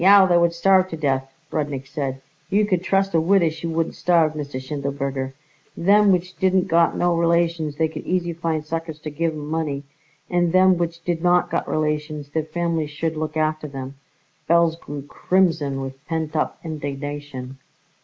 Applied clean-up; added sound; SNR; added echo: none; none; none; none.